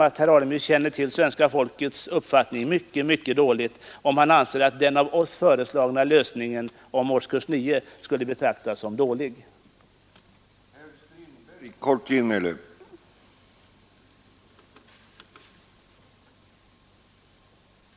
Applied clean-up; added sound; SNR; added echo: none; none; none; none.